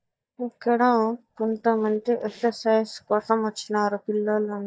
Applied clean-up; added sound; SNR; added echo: neural mask model DeepFilterNet 3.